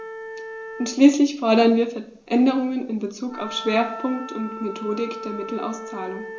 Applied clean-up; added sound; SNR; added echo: none; Wind instrument, woodwind instrument; 14 dB; reverberation time 0.4 s.